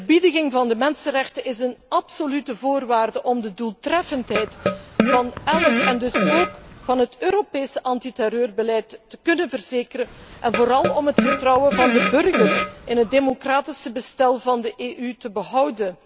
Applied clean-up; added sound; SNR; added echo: none; Fart; 1 dB; none.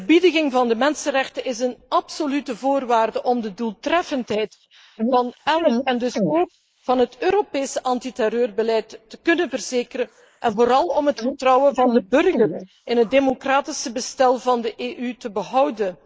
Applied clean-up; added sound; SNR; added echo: neural mask model Resemble Enhance denoiser.